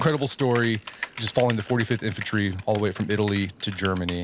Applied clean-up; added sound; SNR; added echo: none; Typing; 14 dB; none.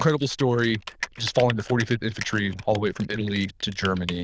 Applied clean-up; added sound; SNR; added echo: neural diffusion model UNIVERSE++.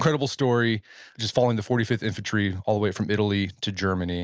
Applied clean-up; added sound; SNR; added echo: none; none; none; none.